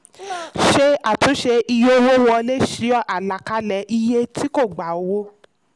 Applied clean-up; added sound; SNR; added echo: none; none; none; none.